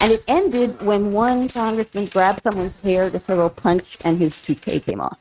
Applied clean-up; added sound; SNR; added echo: neural mask model RNNoise.